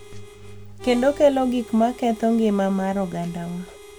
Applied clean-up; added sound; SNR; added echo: none; Harmonica; 19 dB; none.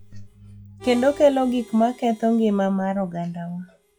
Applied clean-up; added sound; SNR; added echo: classical method log-MMSE.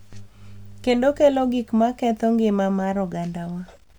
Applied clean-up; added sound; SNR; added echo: none; none; none; none.